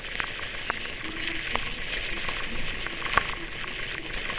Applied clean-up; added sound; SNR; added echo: neural separator model SepFormer WHAMR!.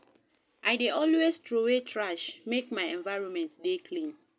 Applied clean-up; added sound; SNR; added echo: none; none; none; none.